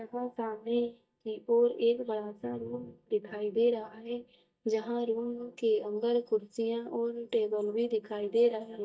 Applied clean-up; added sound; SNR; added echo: neural mask model DeepFilterNet 3.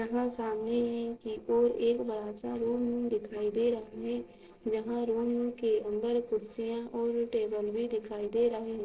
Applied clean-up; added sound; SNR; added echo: neural separator model SepFormer DNS4.